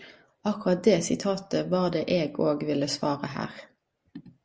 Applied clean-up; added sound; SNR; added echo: none; none; none; none.